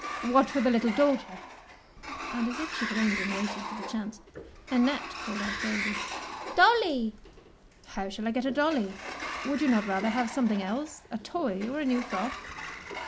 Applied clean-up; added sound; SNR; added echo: none; Sliding door; 9 dB; none.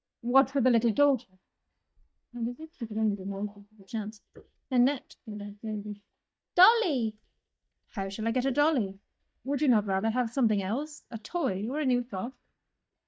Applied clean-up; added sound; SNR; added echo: neural mask model DeepFilterNet 3.